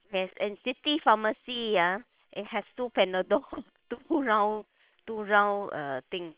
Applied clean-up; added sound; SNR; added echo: neural separator model SepFormer WHAM!.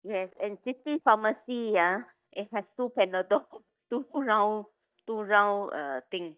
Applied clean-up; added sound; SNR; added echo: neural mask model DeepFilterNet 3.